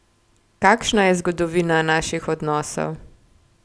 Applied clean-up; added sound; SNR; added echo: none; none; none; none.